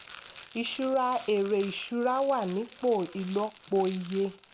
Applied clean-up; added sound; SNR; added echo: none; Rattle; 17 dB; none.